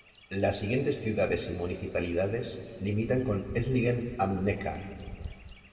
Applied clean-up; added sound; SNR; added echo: none; Bird vocalization, bird call, bird song; 16 dB; reverberation time 2.0 s.